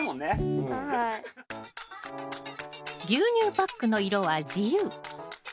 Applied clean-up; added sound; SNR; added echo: none; none; none; none.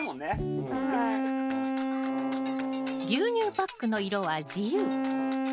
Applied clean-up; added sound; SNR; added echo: none; Wind instrument, woodwind instrument; 0 dB; none.